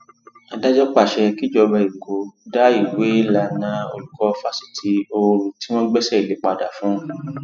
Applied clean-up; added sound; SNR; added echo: classical method spectral subtraction.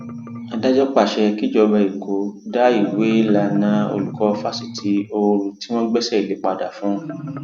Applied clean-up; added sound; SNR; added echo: none; Marimba, xylophone; 14 dB; none.